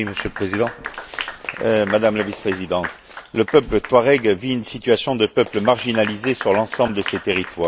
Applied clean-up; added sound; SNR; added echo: none; Applause / Clapping; 13 dB; none.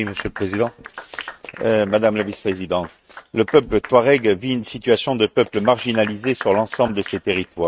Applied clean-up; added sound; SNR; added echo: neural mask model RNNoise.